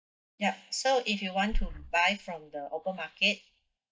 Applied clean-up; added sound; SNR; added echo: neural mask model DeepFilterNet 3.